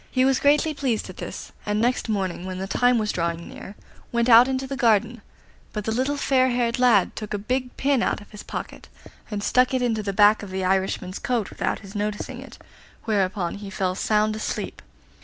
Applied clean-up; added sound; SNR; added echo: none; none; none; none.